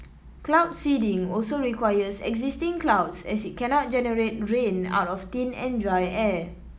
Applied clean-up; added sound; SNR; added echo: none; none; none; none.